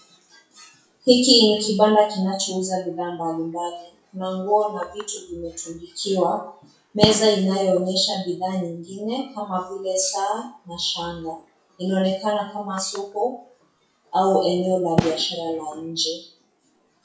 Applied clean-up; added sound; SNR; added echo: classical method WPE with log-MMSE.